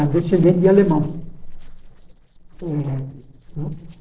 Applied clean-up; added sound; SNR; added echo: neural separator model SepFormer DNS4.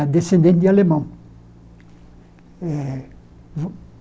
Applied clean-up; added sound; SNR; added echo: none; none; none; none.